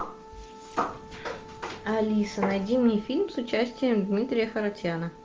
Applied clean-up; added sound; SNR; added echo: none; Explosion + Wind instrument, woodwind instrument; 18 dB; none.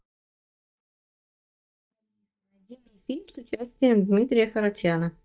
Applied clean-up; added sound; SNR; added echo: neural mask model DeepFilterNet 3.